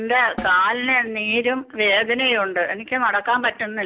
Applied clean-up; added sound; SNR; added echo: none; Snare drum; 19 dB; none.